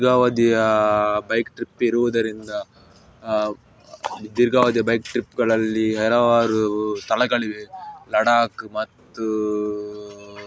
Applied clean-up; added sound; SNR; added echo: none; none; none; none.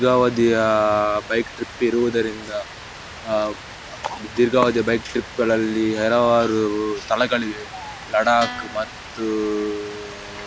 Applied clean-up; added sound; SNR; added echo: none; Rain + Guitar; 15 dB; none.